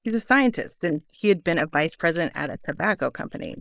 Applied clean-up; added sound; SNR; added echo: neural mask model Resemble Enhance denoiser.